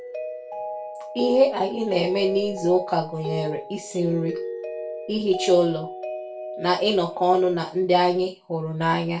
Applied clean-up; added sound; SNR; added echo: none; Mallet percussion; 10 dB; reverberation time 0.3 s.